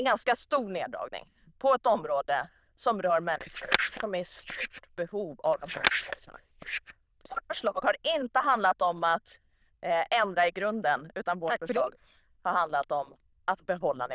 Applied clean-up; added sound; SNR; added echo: neural diffusion model UNIVERSE++.